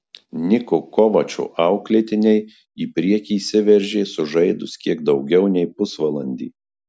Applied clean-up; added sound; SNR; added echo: none; none; none; none.